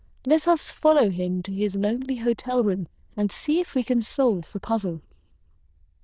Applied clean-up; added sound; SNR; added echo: neural diffusion model UNIVERSE++.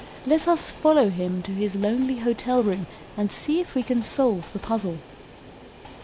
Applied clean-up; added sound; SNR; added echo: none; Train; 19 dB; none.